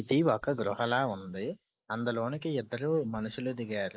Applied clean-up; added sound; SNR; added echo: neural mask model Resemble Enhance denoiser.